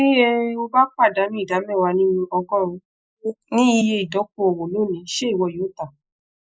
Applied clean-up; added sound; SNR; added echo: neural mask model Resemble Enhance denoiser.